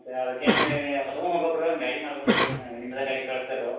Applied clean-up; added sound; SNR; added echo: none; Cough; 0 dB; reverberation time 0.7 s.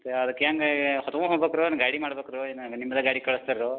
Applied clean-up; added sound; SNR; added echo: none; none; none; none.